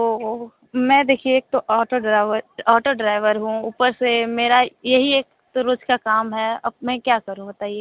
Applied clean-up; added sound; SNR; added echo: none; none; none; none.